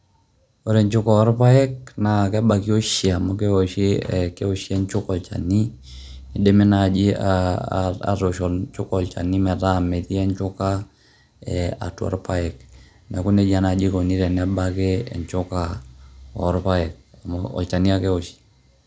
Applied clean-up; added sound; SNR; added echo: none; none; none; none.